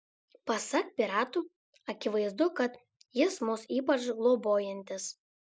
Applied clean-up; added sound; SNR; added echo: none; none; none; none.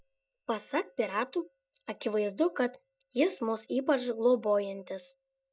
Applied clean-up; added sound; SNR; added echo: neural mask model DeepFilterNet 3.